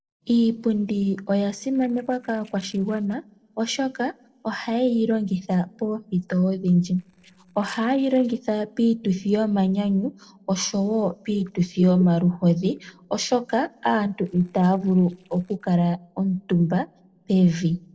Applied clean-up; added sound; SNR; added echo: neural separator model SepFormer DNS4.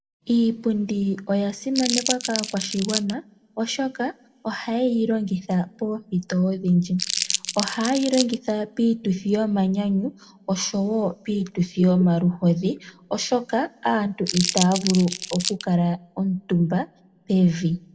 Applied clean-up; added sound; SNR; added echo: none; Crumpling, crinkling; 6 dB; reverberation time 0.3 s.